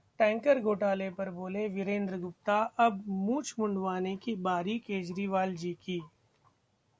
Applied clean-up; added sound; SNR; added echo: none; none; none; none.